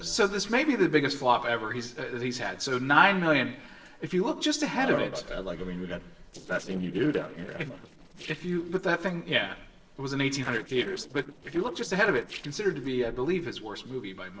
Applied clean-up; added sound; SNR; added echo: neural separator model SepFormer DNS4.